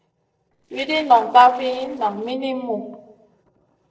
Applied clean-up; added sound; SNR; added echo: neural separator model SepFormer DNS4.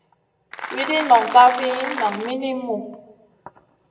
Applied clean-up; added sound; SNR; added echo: none; Applause; 9 dB; reverberation time 0.8 s.